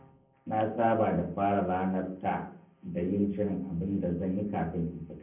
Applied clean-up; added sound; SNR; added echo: none; none; none; reverberation time 0.6 s.